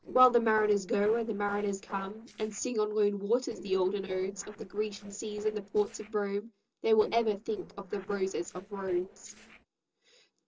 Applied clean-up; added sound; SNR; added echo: neural separator model SepFormer DNS4.